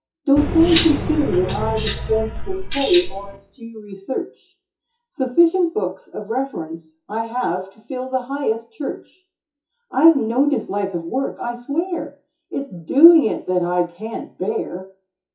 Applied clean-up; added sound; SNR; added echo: classical method WPE with log-MMSE.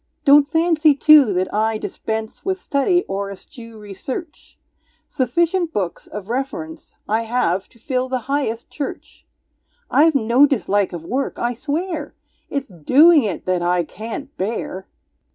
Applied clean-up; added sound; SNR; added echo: none; none; none; none.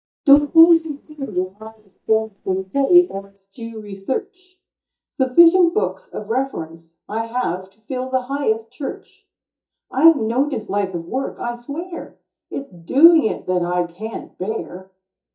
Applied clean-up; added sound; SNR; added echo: neural mask model DeepFilterNet 3.